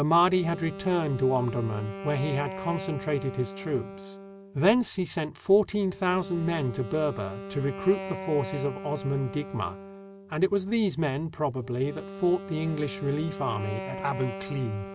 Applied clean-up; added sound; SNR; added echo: none; Wind instrument, woodwind instrument; 11 dB; none.